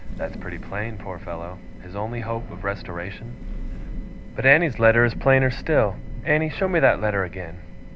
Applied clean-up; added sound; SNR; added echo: none; Thunder; 9 dB; none.